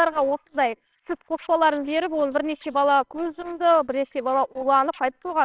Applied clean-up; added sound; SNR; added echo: neural separator model SepFormer WHAMR!.